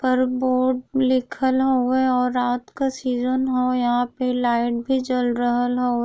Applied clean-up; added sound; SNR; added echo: none; none; none; none.